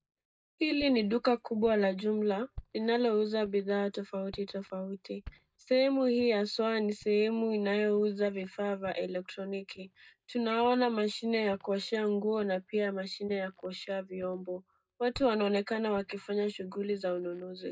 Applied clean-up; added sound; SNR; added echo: neural mask model DeepFilterNet 3.